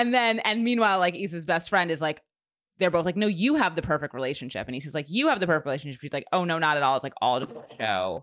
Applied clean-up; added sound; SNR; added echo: neural mask model DeepFilterNet 3.